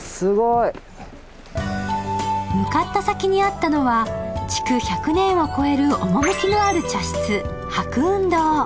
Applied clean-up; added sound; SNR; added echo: none; Car; 19 dB; none.